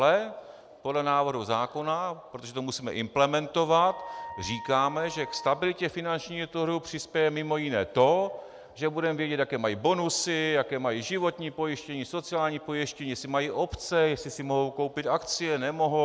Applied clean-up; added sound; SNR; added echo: none; Wind instrument, woodwind instrument; 15 dB; none.